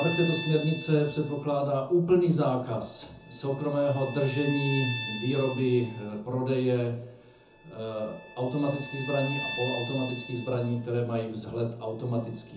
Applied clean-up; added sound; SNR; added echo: none; Bowed string instrument; 12 dB; reverberation time 0.5 s.